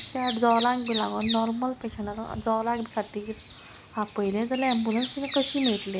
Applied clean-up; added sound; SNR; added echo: none; Bird vocalization, bird call, bird song; 3 dB; none.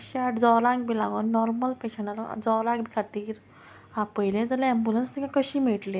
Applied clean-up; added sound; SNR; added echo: none; none; none; none.